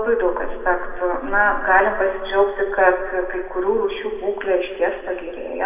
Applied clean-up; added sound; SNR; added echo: none; none; none; reverberation time 2.1 s.